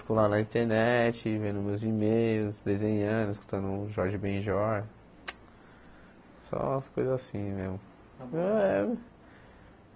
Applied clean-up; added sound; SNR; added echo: none; none; none; none.